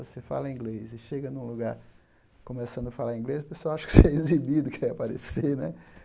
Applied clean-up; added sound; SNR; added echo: none; none; none; none.